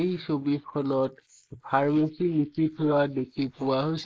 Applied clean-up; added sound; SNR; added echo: neural mask model Resemble Enhance denoiser.